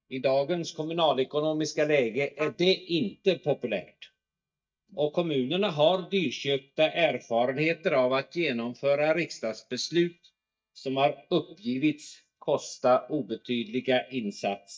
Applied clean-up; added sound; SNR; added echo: neural mask model DeepFilterNet 3.